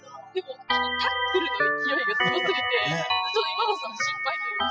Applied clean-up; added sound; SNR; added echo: classical method spectral subtraction.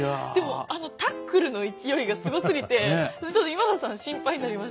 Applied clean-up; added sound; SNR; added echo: none; none; none; none.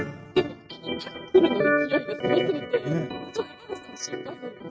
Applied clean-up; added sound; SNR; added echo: neural mask model RNNoise.